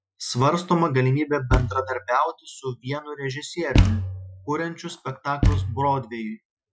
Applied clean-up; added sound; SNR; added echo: classical method Wiener filter.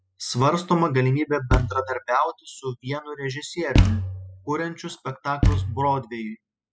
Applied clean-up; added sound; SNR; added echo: classical method spectral subtraction.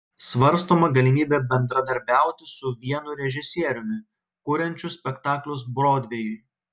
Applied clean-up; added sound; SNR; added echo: none; none; none; none.